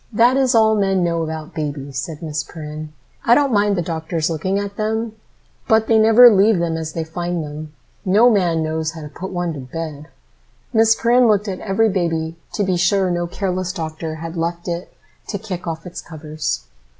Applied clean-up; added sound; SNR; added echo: none; none; none; none.